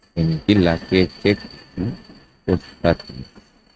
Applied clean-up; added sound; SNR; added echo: neural mask model RNNoise.